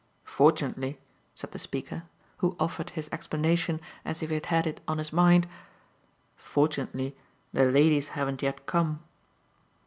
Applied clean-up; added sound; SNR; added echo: none; none; none; none.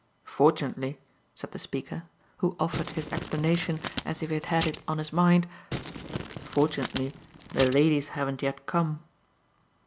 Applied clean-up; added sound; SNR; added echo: none; Crumpling, crinkling; 9 dB; none.